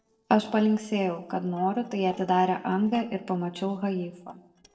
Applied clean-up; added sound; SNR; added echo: neural separator model SepFormer DNS4.